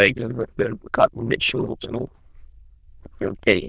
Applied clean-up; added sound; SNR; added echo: neural diffusion model UNIVERSE++.